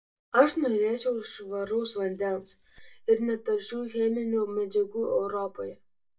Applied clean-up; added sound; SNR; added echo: neural mask model DeepFilterNet 3.